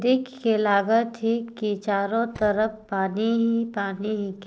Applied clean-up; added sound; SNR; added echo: neural separator model SepFormer DNS4.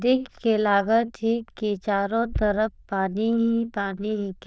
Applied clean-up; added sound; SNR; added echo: neural diffusion model UNIVERSE++.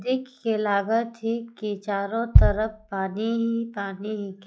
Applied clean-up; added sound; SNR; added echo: classical method log-MMSE.